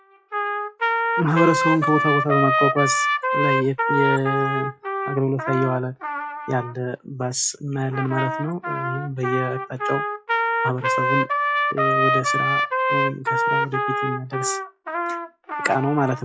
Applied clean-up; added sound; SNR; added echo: classical method log-MMSE.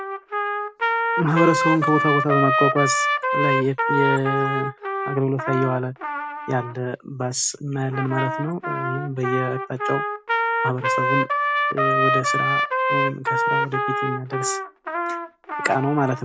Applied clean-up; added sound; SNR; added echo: none; Trumpet; -1 dB; none.